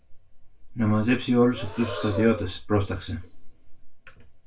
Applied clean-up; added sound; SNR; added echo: none; Breathing; 13 dB; reverberation time 0.2 s.